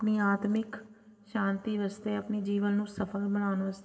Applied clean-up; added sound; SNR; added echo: none; none; none; reverberation time 1.6 s.